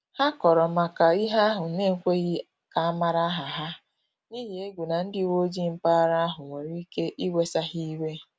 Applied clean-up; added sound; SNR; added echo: none; none; none; none.